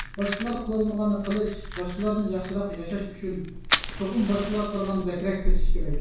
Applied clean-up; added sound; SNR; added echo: none; Fire; 0 dB; reverberation time 0.6 s.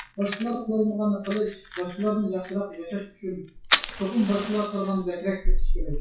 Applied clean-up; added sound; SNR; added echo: classical method WPE with log-MMSE.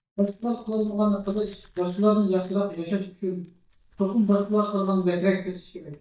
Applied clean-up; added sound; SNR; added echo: neural mask model DeepFilterNet 3.